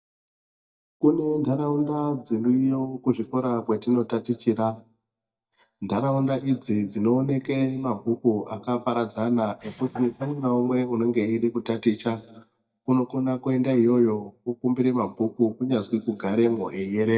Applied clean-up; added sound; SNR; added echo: neural mask model DeepFilterNet 3.